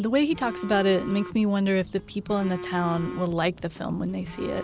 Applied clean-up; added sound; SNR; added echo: none; Telephone; 13 dB; none.